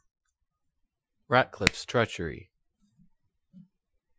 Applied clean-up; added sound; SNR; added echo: classical method Wiener filter.